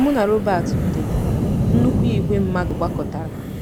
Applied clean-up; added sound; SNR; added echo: none; Wind; -1 dB; none.